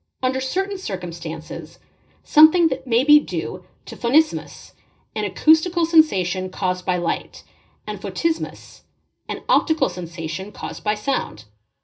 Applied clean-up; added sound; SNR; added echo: none; none; none; reverberation time 0.4 s.